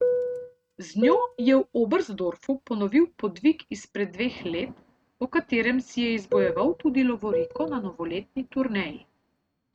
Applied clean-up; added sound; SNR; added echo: neural mask model RNNoise.